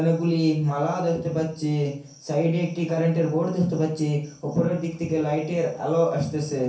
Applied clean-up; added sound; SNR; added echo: none; none; none; reverberation time 0.6 s.